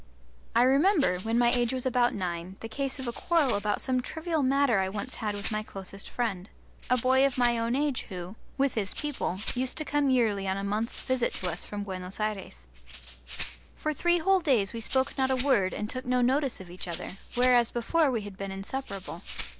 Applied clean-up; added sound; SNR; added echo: none; Rattle (instrument); 1 dB; none.